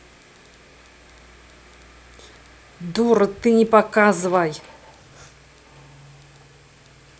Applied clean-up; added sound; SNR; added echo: none; none; none; none.